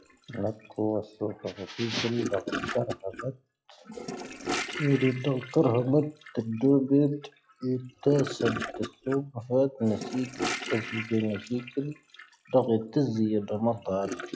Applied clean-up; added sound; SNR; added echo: classical method log-MMSE.